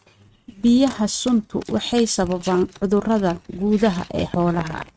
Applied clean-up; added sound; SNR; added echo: neural mask model RNNoise.